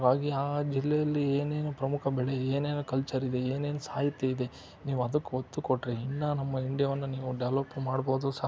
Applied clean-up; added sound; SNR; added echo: none; none; none; none.